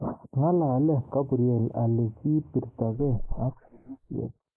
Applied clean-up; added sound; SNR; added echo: neural mask model Resemble Enhance denoiser.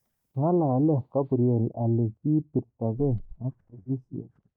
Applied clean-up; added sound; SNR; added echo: neural mask model DeepFilterNet 3.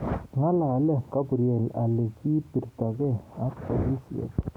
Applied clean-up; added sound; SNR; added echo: none; none; none; none.